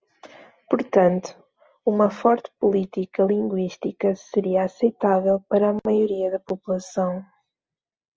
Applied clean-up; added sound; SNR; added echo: none; none; none; none.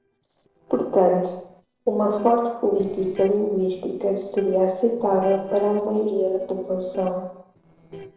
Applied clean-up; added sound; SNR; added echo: neural separator model SepFormer DNS4.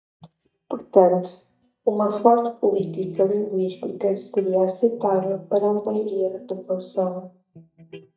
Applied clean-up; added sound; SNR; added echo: neural mask model DeepFilterNet 3.